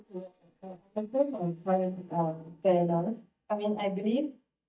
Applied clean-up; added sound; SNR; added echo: neural mask model DeepFilterNet 3.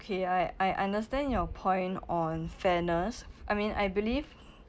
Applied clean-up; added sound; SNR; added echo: none; none; none; none.